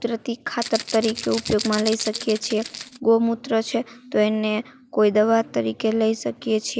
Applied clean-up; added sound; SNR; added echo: none; Rattle (instrument); 10 dB; none.